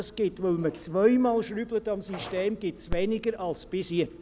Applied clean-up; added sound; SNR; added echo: none; Telephone; 13 dB; none.